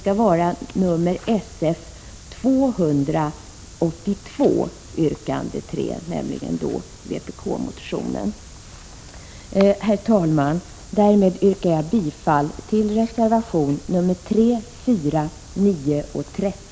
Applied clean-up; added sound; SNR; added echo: none; none; none; none.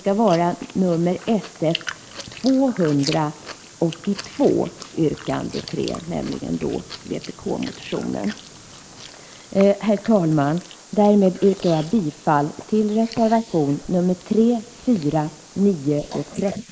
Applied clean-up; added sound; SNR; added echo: neural mask model Resemble Enhance denoiser.